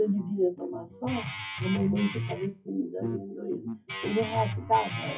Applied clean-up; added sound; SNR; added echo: classical method WPE with log-MMSE.